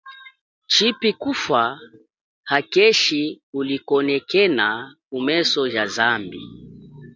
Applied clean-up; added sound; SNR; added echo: none; none; none; none.